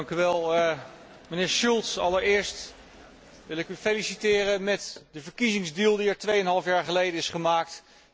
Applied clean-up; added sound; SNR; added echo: none; none; none; none.